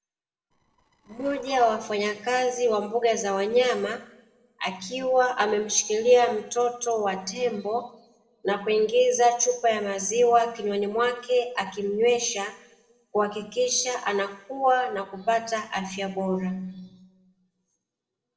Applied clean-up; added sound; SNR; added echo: neural separator model SepFormer DNS4.